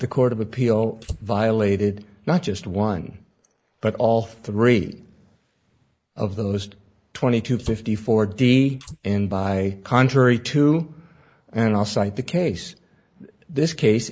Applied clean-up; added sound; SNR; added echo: neural mask model Resemble Enhance denoiser.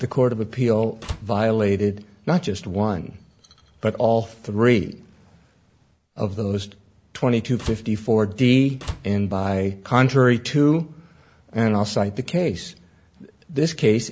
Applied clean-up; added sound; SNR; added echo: none; Slam; 14 dB; none.